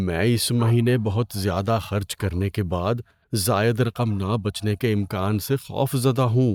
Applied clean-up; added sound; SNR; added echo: neural mask model DeepFilterNet 3.